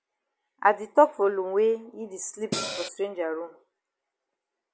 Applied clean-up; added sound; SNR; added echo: none; Cymbal; 3 dB; none.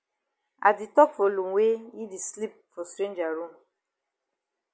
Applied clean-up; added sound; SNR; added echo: none; none; none; none.